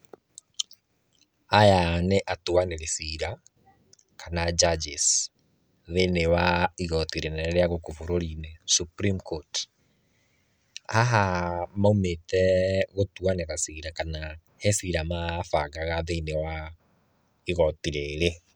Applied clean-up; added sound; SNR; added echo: none; none; none; none.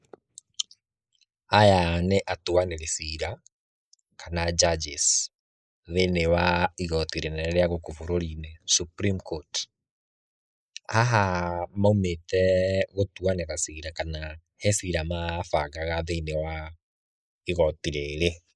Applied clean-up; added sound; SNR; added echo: neural mask model Resemble Enhance denoiser.